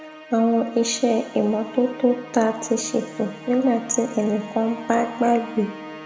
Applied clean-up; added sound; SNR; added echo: none; Musical instrument; 16 dB; reverberation time 1.4 s.